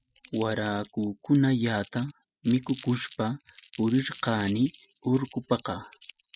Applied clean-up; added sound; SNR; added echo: classical method spectral subtraction.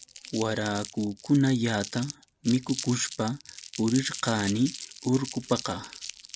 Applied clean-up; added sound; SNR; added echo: none; Crumpling, crinkling; 13 dB; none.